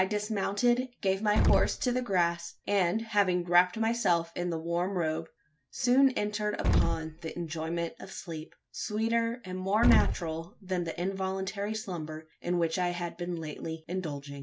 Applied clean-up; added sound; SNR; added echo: none; Explosion; -1 dB; none.